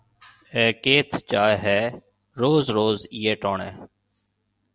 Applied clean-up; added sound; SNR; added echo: none; none; none; none.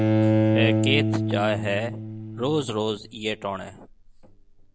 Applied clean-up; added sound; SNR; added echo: none; Bowed string instrument; -3 dB; none.